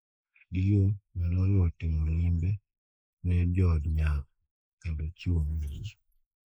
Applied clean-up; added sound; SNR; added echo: neural mask model Resemble Enhance denoiser.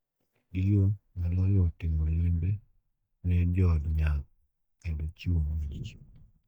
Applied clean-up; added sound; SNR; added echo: neural mask model DeepFilterNet 3.